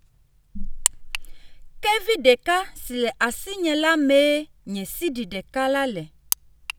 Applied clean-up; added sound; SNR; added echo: none; none; none; none.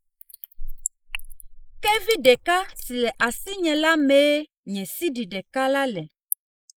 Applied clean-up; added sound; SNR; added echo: neural mask model Resemble Enhance denoiser.